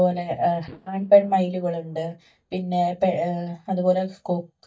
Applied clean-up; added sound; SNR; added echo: neural mask model DeepFilterNet 3.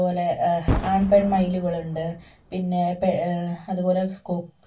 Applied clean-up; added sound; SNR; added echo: none; Boom; 9 dB; reverberation time 0.2 s.